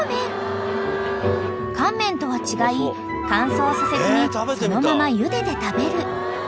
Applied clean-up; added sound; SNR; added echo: none; none; none; none.